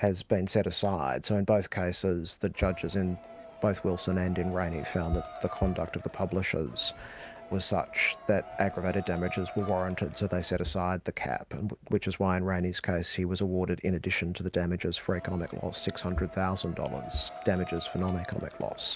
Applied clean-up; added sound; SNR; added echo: none; Crowd; 14 dB; none.